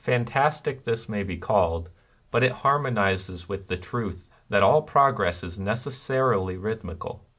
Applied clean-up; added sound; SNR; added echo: none; none; none; none.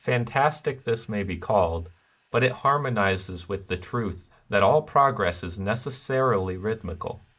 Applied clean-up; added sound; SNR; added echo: neural mask model Resemble Enhance denoiser.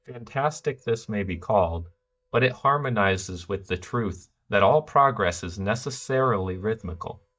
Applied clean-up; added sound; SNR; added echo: neural mask model DeepFilterNet 3.